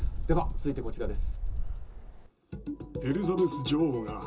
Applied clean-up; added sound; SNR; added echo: none; Bird; 1 dB; reverberation time 0.2 s.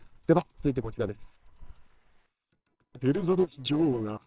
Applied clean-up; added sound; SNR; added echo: neural separator model SepFormer WHAMR!.